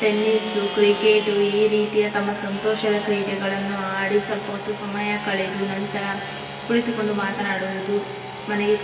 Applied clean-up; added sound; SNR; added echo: none; Sawing / Engine; 11 dB; reverberation time 2.6 s.